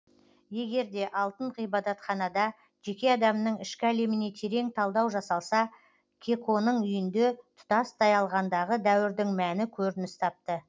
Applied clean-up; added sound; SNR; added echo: none; none; none; none.